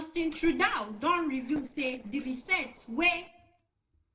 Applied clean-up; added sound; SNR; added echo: neural separator model SepFormer DNS4.